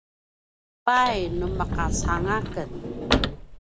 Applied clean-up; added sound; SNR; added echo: none; Sliding door / Slam / Wood; -1 dB; none.